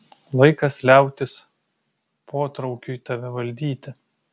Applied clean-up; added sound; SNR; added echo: none; none; none; none.